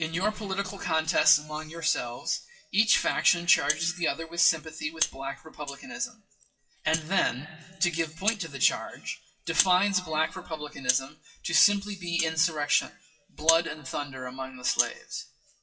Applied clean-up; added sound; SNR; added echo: classical method WPE with log-MMSE.